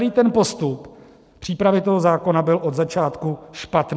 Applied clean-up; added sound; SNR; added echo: none; none; none; none.